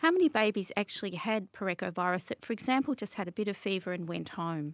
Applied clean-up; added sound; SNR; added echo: none; none; none; none.